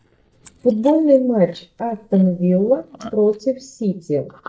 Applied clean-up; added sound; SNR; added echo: neural mask model DeepFilterNet 3.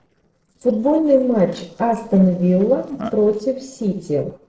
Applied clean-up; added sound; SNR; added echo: neural separator model SepFormer DNS4.